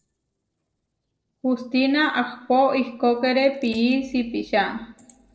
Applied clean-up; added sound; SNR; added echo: neural separator model SepFormer DNS4.